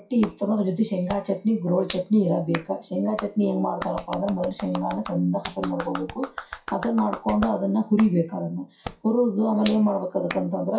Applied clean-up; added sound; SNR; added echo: classical method WPE with log-MMSE.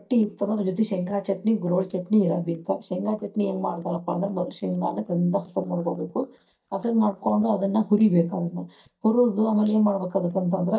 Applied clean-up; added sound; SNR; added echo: neural mask model DeepFilterNet 3.